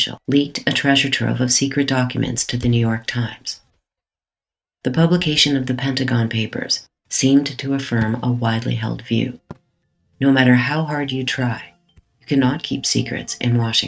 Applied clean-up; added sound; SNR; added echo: neural mask model RNNoise.